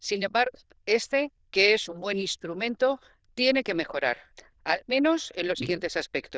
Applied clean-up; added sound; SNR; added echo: neural diffusion model UNIVERSE++.